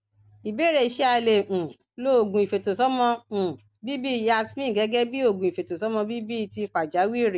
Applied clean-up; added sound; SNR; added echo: none; none; none; none.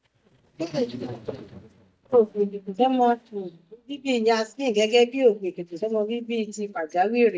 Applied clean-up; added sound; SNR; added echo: neural mask model DeepFilterNet 3.